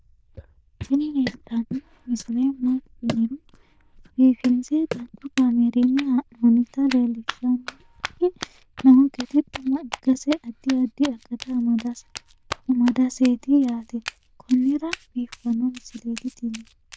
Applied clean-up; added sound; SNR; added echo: neural diffusion model UNIVERSE++.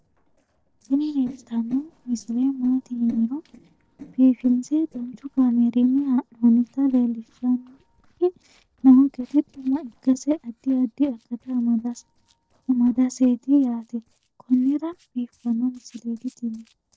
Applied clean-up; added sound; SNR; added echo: neural separator model SepFormer DNS4.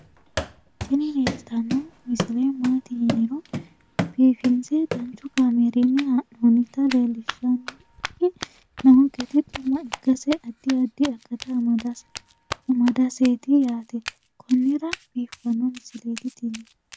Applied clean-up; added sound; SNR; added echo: none; Run; 13 dB; none.